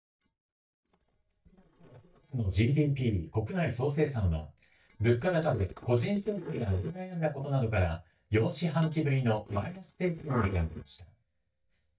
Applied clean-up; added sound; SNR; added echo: neural mask model DeepFilterNet 3.